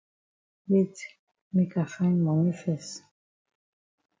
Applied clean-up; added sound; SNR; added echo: none; none; none; none.